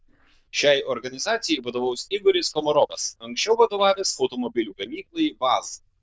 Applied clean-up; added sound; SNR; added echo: neural diffusion model UNIVERSE++.